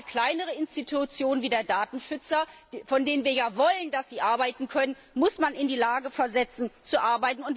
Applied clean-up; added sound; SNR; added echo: none; none; none; none.